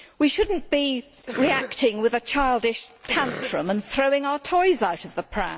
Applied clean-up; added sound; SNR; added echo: none; Cough; 11 dB; none.